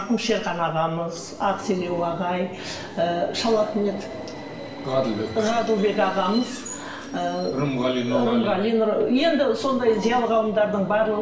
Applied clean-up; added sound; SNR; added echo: none; Subway, metro, underground; 13 dB; reverberation time 0.7 s.